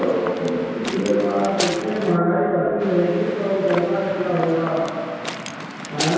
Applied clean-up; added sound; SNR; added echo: none; Waves, surf / Wind; 10 dB; reverberation time 2.0 s.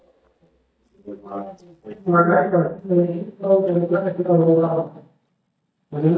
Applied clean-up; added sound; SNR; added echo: neural mask model DeepFilterNet 3.